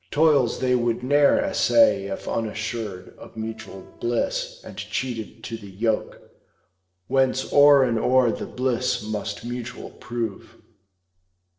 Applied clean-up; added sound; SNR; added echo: neural separator model SepFormer DNS4.